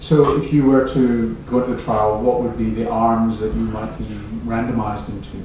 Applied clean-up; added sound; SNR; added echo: none; Breathing; 13 dB; reverberation time 0.6 s.